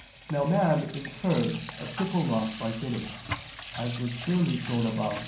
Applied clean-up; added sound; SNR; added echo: none; Sink (filling or washing) / Water tap, faucet; 12 dB; reverberation time 0.6 s.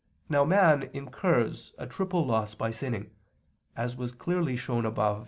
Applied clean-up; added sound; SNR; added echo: none; none; none; none.